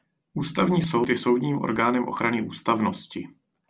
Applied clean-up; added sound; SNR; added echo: none; none; none; none.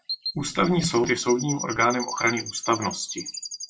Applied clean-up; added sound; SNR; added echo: classical method WPE with log-MMSE.